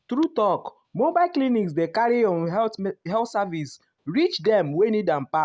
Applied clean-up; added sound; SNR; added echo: none; none; none; none.